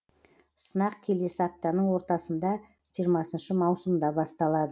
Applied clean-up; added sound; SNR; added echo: none; none; none; none.